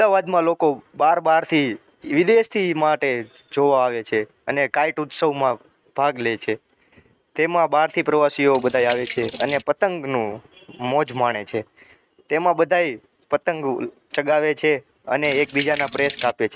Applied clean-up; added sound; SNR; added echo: neural mask model RNNoise.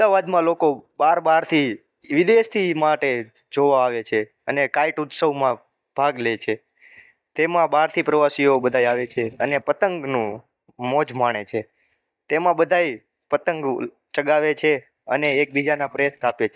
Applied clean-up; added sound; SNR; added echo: neural mask model DeepFilterNet 3.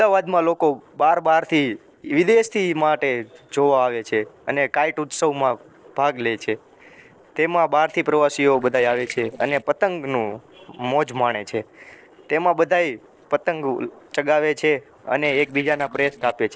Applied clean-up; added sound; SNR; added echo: neural separator model SepFormer DNS4.